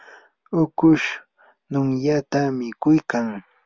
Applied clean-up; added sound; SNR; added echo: none; none; none; none.